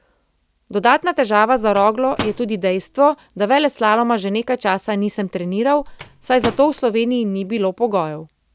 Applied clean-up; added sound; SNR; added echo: none; Microwave oven; 16 dB; none.